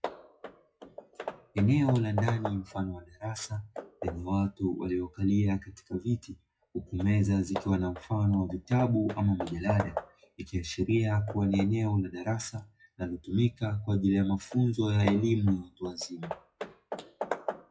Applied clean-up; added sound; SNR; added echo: classical method WPE with log-MMSE.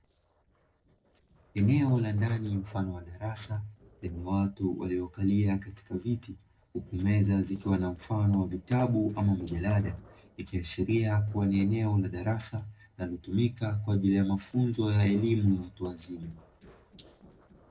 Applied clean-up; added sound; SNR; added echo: neural separator model SepFormer DNS4.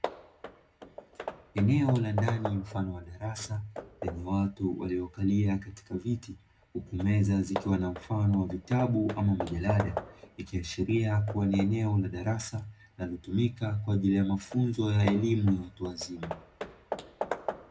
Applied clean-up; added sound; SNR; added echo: none; Hammer / Wood; 12 dB; reverberation time 0.4 s.